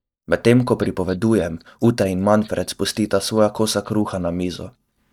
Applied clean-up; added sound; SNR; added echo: neural mask model DeepFilterNet 3.